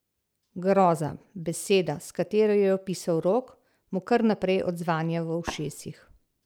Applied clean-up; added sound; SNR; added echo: none; Tap; 12 dB; none.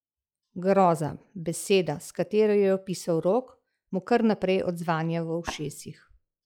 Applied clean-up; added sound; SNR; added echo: classical method log-MMSE.